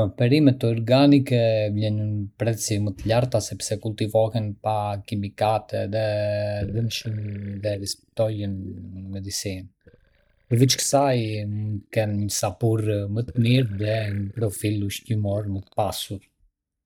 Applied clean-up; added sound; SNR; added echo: neural mask model DeepFilterNet 3.